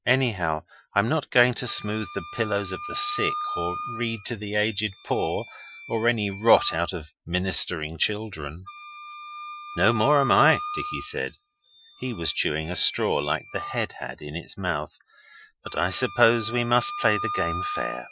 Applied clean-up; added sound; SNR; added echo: classical method Wiener filter.